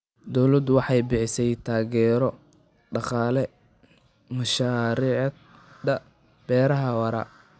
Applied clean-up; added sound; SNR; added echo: none; none; none; none.